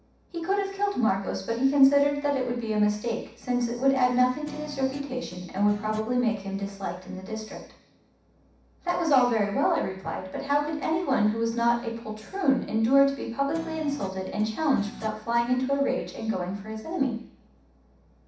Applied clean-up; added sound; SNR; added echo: none; Guitar; 18 dB; reverberation time 0.7 s.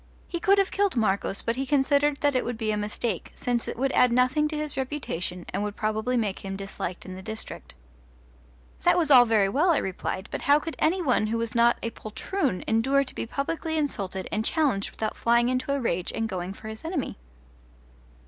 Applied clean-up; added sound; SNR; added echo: none; none; none; none.